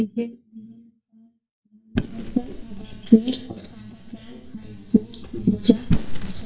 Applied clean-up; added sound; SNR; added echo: neural mask model DeepFilterNet 3.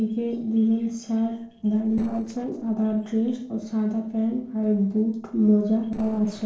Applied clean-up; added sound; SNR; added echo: neural separator model SepFormer DNS4.